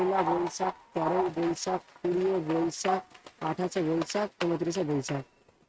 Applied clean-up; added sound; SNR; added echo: neural mask model RNNoise.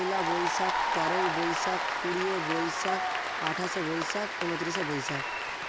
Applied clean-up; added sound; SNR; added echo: none; Applause / Cheering; -3 dB; none.